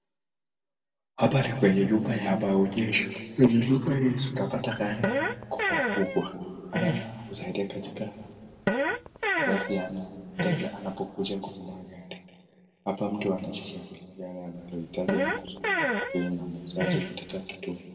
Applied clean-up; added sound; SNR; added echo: neural separator model SepFormer DNS4.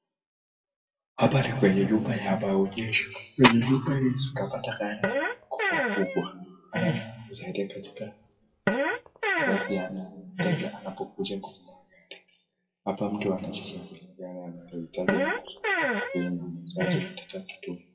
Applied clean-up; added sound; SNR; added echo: classical method WPE with log-MMSE.